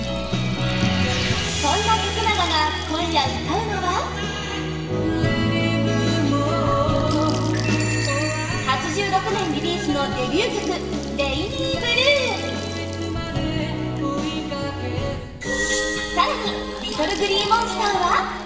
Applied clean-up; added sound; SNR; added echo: none; Trickle, dribble / Bathtub (filling or washing) / Sink (filling or washing) / Gurgling / Splash, splatter; 19 dB; reverberation time 1.9 s.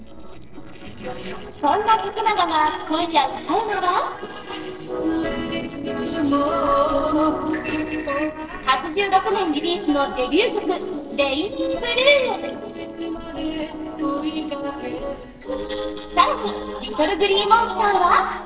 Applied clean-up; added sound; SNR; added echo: neural separator model SepFormer DNS4.